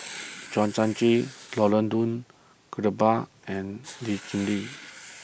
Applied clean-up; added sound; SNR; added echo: none; Writing; 18 dB; none.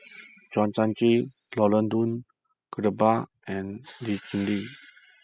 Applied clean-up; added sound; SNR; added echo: classical method spectral subtraction.